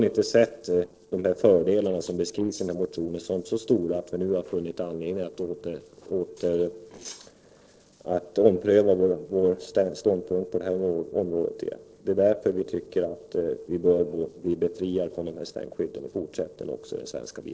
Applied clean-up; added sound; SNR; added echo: neural separator model SepFormer DNS4.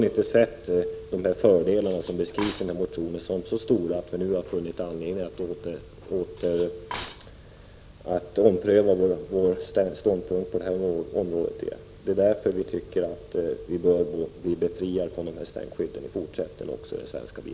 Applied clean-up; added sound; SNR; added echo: none; Cutlery, silverware; 14 dB; none.